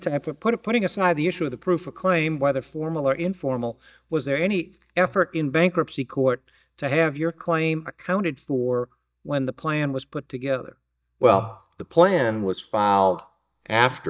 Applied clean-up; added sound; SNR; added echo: neural mask model DeepFilterNet 3.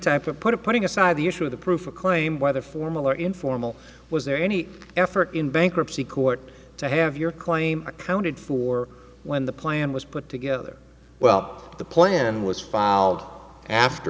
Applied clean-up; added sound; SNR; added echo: none; none; none; none.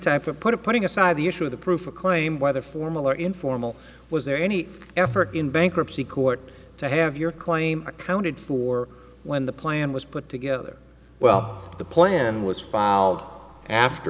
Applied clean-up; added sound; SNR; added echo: none; Tabla; 15 dB; none.